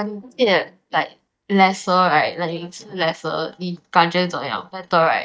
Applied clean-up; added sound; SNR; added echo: neural mask model DeepFilterNet 3.